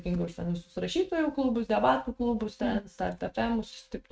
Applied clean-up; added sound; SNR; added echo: neural mask model RNNoise.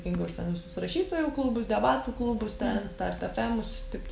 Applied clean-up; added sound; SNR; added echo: none; Computer keyboard + Wind instrument, woodwind instrument; 17 dB; none.